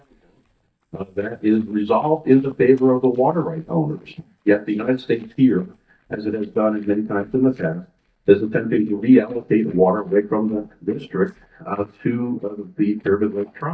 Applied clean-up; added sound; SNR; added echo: neural mask model DeepFilterNet 3.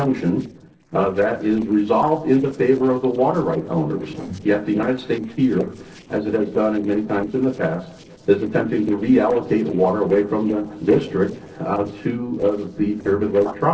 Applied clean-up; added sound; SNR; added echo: neural separator model SepFormer DNS4.